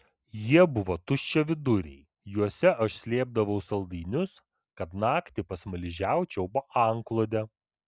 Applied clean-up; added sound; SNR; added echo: none; none; none; none.